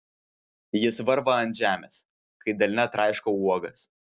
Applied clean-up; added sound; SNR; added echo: none; none; none; none.